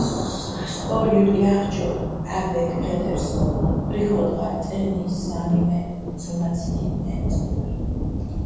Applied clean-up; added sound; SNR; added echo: none; Thunder; 2 dB; reverberation time 1.3 s.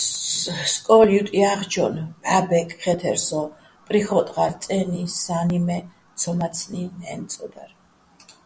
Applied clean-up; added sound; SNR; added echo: none; none; none; none.